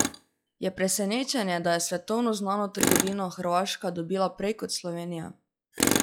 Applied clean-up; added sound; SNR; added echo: classical method log-MMSE.